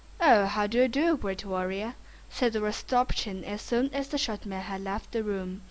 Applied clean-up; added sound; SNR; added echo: none; none; none; none.